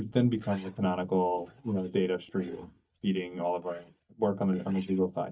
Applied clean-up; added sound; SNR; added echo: neural mask model DeepFilterNet 3.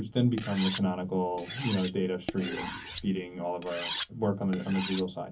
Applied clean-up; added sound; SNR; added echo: none; Cutlery, silverware; 10 dB; reverberation time 0.3 s.